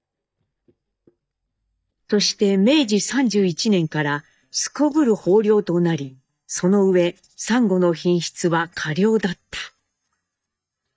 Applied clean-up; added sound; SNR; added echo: neural mask model DeepFilterNet 3.